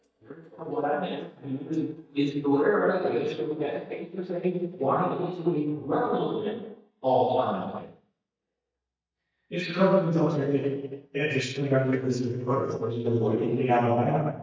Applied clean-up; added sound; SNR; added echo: neural mask model DeepFilterNet 3.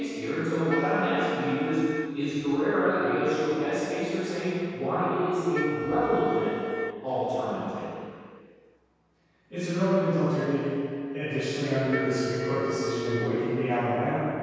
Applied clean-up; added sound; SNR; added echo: none; Wind instrument, woodwind instrument; 8 dB; reverberation time 2.2 s.